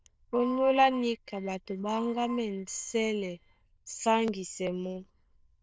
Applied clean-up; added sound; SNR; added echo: neural diffusion model UNIVERSE++.